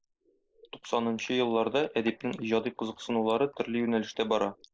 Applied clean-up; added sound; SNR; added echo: neural mask model Resemble Enhance denoiser.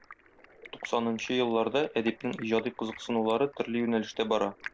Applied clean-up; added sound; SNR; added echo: none; Stream; 19 dB; none.